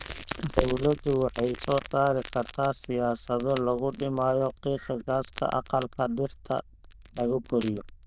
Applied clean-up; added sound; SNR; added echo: neural diffusion model UNIVERSE++.